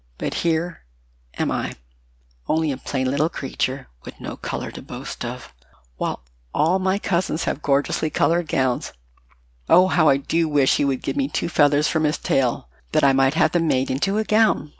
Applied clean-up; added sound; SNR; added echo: none; none; none; none.